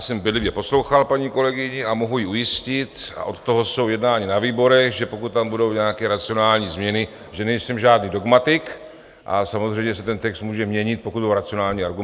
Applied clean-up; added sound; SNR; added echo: none; none; none; none.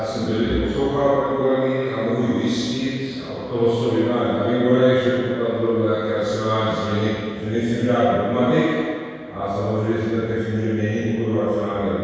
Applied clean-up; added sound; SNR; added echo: none; none; none; reverberation time 1.9 s.